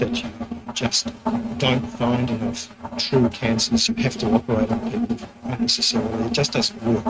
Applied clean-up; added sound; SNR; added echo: neural mask model RNNoise.